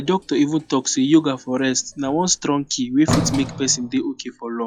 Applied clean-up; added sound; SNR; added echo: classical method log-MMSE.